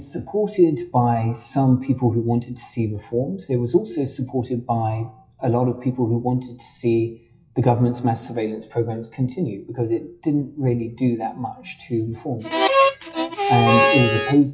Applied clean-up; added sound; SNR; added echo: classical method WPE with log-MMSE.